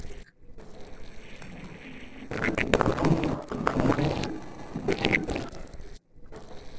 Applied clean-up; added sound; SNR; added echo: neural separator model SepFormer DNS4.